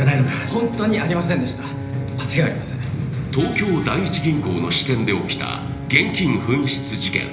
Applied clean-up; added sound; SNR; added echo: none; Brass instrument; 15 dB; reverberation time 1.0 s.